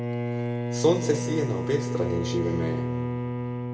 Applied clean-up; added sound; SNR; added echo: none; Bowed string instrument; 0 dB; reverberation time 1.7 s.